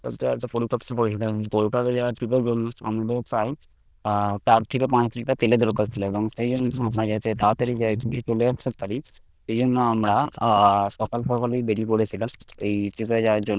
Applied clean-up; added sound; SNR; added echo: neural diffusion model UNIVERSE++.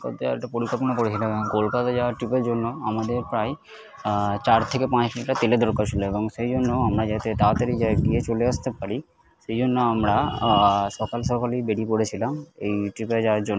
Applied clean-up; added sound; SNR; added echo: none; none; none; none.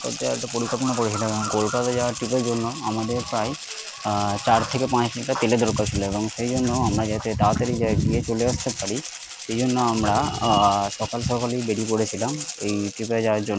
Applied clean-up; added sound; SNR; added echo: none; Rattle (instrument); 12 dB; none.